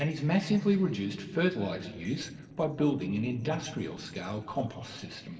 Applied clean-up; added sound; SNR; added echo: neural separator model SepFormer DNS4.